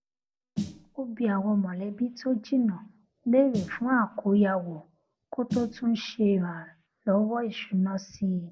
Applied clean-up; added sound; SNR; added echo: none; Snare drum; 13 dB; none.